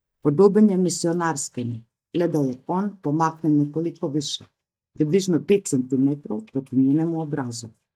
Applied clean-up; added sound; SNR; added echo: neural mask model DeepFilterNet 3.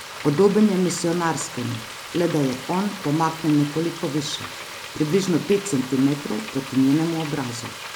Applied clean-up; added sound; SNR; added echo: none; Frying (food); 13 dB; none.